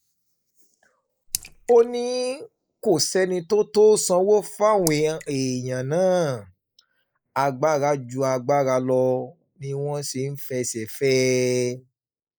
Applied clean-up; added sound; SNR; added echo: neural mask model Resemble Enhance denoiser.